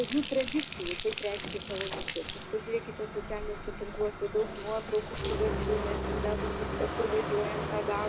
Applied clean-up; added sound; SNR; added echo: none; Bowed string instrument + Bathtub (filling or washing); 2 dB; none.